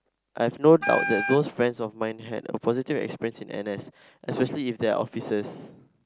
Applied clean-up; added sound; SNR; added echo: none; Wind instrument, woodwind instrument; 5 dB; none.